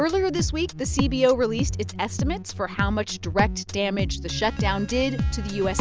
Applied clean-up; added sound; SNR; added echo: none; none; none; none.